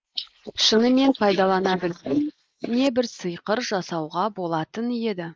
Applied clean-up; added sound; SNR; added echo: neural mask model Resemble Enhance denoiser.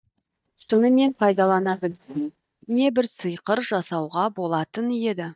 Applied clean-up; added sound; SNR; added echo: neural mask model DeepFilterNet 3.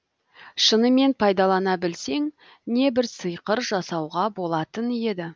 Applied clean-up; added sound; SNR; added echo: none; none; none; none.